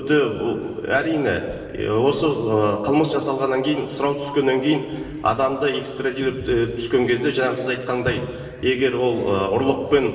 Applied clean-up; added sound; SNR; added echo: none; none; none; reverberation time 2.0 s.